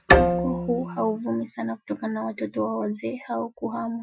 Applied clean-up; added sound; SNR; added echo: classical method Wiener filter.